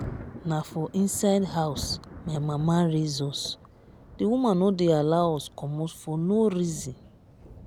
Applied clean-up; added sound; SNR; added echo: none; Thunder; 16 dB; none.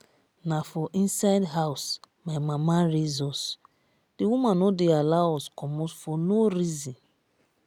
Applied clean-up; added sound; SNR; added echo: none; none; none; none.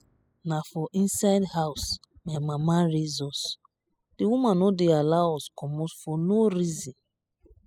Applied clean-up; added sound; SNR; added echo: classical method spectral subtraction.